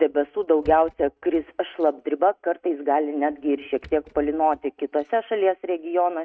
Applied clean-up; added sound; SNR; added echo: neural mask model RNNoise.